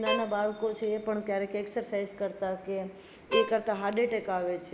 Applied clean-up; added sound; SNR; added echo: none; Bowed string instrument; 6 dB; none.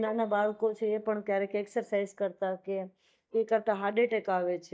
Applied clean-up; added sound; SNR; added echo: neural mask model DeepFilterNet 3.